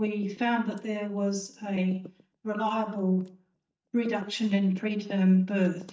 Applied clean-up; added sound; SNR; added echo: neural mask model DeepFilterNet 3.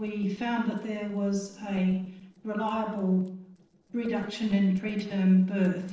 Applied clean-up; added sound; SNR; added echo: neural separator model SepFormer DNS4.